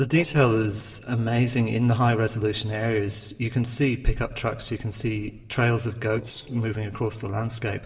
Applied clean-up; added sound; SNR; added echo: neural separator model SepFormer DNS4.